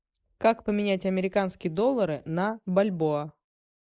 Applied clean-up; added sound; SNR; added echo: neural mask model Resemble Enhance denoiser.